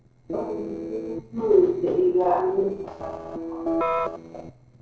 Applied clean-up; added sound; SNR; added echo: neural separator model SepFormer DNS4.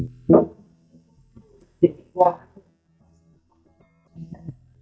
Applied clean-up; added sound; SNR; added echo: neural mask model DeepFilterNet 3.